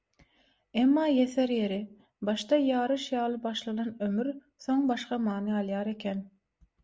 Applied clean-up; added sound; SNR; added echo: none; none; none; none.